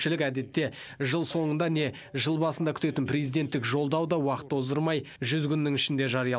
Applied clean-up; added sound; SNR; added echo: none; none; none; none.